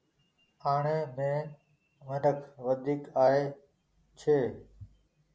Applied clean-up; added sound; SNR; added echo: none; none; none; none.